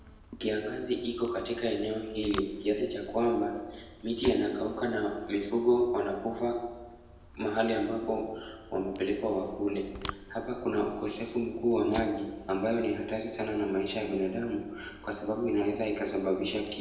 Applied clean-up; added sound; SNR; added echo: none; Fire; 16 dB; reverberation time 0.8 s.